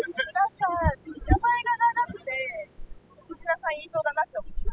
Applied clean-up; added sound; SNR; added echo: classical method spectral subtraction.